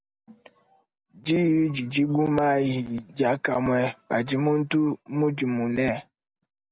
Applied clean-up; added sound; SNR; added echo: none; none; none; none.